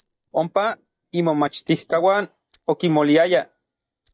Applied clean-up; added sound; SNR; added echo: neural mask model DeepFilterNet 3.